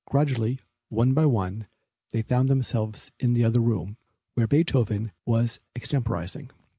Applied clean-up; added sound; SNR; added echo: none; none; none; none.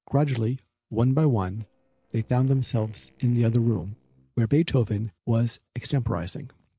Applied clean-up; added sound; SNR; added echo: neural separator model SepFormer DNS4.